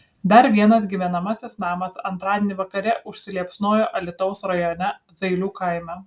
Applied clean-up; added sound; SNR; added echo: none; none; none; none.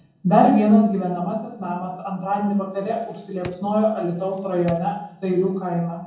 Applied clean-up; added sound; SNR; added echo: none; Drawer open or close; 20 dB; reverberation time 0.7 s.